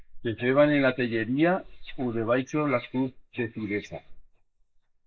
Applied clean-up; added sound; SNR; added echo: neural mask model Resemble Enhance denoiser.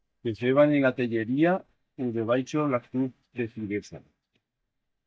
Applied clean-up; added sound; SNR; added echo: neural mask model DeepFilterNet 3.